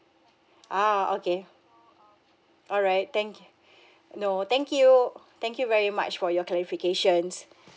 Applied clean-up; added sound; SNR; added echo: none; none; none; none.